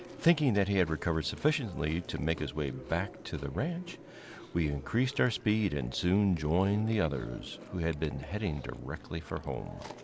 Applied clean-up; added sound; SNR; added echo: none; Chewing, mastication; 17 dB; none.